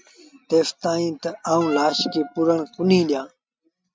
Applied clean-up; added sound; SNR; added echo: neural mask model RNNoise.